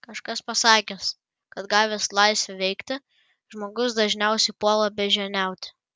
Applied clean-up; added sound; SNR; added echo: none; none; none; none.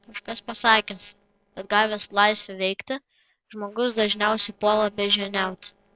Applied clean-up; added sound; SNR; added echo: neural separator model SepFormer DNS4.